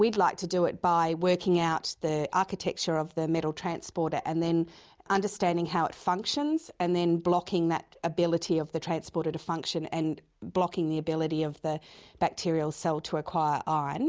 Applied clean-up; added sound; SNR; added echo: none; none; none; none.